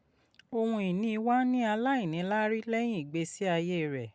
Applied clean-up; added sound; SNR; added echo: none; none; none; none.